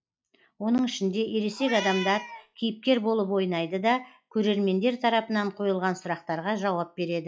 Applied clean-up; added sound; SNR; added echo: classical method log-MMSE.